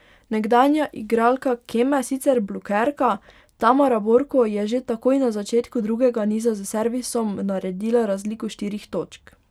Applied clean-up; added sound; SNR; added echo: none; none; none; none.